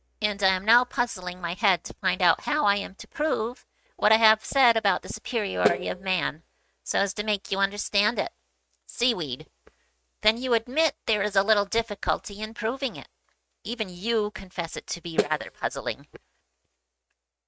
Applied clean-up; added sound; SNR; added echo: neural mask model RNNoise.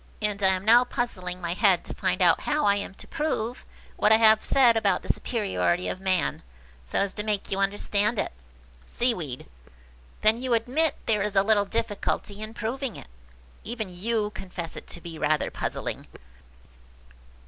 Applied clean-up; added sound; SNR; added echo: none; none; none; none.